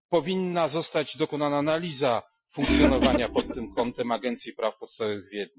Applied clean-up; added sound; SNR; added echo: classical method Wiener filter.